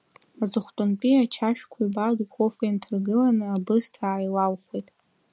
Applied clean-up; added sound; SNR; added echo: none; none; none; none.